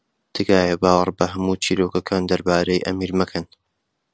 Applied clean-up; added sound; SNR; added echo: none; none; none; none.